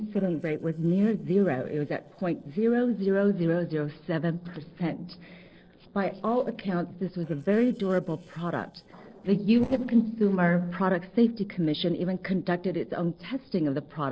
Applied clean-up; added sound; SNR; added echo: neural separator model SepFormer DNS4.